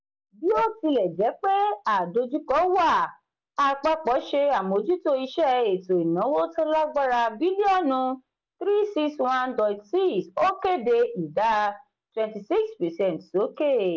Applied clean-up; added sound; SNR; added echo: none; none; none; none.